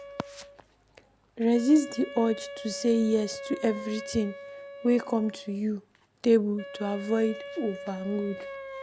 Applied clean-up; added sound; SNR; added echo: none; Wind instrument, woodwind instrument; 14 dB; none.